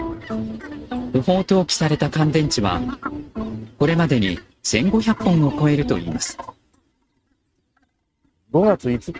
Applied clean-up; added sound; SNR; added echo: neural mask model RNNoise.